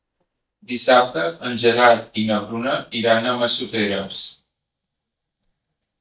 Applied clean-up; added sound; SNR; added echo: neural mask model DeepFilterNet 3.